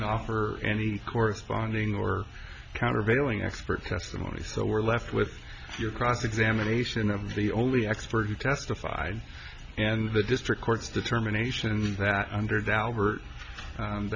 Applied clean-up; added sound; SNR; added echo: none; none; none; none.